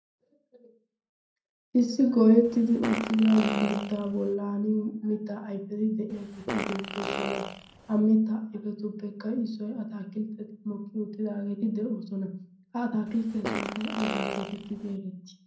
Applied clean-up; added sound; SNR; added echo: none; Fart; 7 dB; reverberation time 0.5 s.